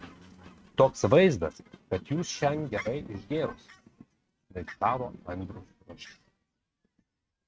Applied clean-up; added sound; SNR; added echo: neural mask model RNNoise.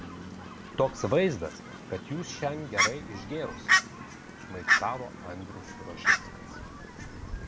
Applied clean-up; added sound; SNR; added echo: none; Fowl; -3 dB; none.